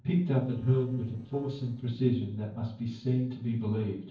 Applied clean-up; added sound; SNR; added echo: neural separator model SepFormer DNS4.